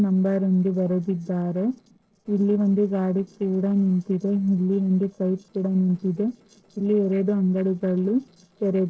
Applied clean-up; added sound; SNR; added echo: neural separator model SepFormer DNS4.